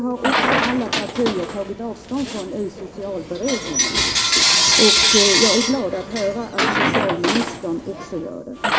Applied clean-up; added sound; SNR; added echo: none; Coin (dropping) / Bell; -3 dB; reverberation time 1.8 s.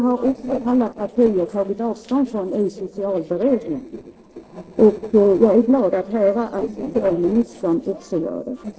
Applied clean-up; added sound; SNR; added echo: neural separator model SepFormer DNS4.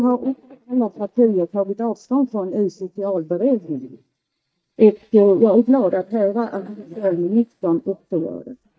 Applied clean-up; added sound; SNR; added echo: neural mask model DeepFilterNet 3.